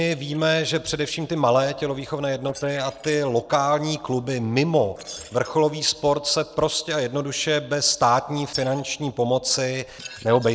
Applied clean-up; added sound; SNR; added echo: neural separator model SepFormer DNS4.